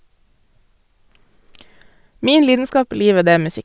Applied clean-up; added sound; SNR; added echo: none; none; none; none.